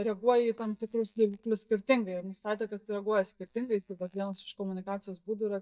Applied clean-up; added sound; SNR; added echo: neural mask model DeepFilterNet 3.